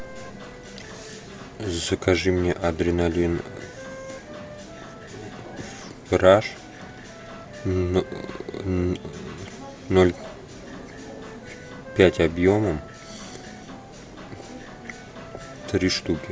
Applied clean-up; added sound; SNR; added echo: none; Wind instrument, woodwind instrument; 20 dB; none.